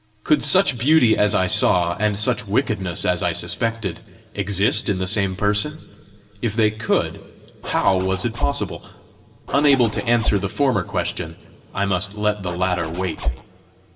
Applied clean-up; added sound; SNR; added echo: none; Zipper (clothing); 4 dB; reverberation time 3.0 s.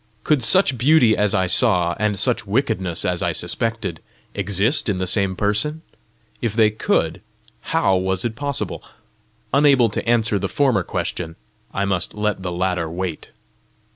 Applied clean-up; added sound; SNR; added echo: none; none; none; none.